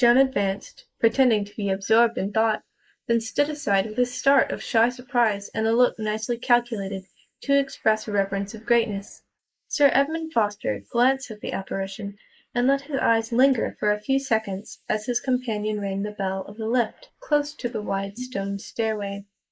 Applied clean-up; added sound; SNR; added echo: neural mask model Resemble Enhance denoiser.